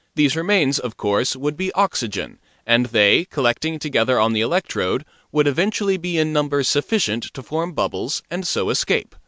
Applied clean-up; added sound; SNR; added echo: none; none; none; none.